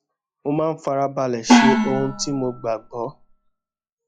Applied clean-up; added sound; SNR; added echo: classical method log-MMSE.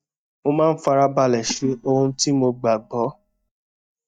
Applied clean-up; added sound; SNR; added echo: neural mask model DeepFilterNet 3.